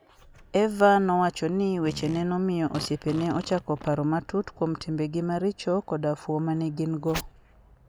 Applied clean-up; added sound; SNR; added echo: none; Fart; 16 dB; none.